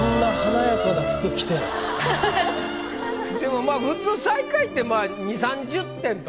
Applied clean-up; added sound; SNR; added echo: none; none; none; none.